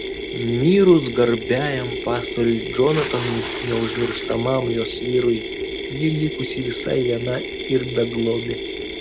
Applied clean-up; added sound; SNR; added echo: none; Mechanisms + Water / Splash, splatter; 7 dB; none.